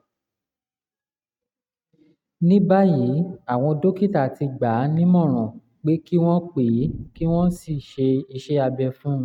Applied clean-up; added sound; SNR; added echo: neural mask model RNNoise.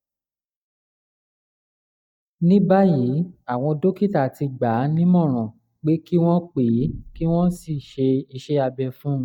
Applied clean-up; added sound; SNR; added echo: neural mask model DeepFilterNet 3.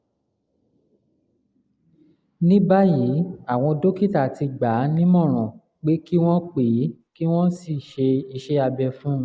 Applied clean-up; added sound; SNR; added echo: neural mask model Resemble Enhance denoiser.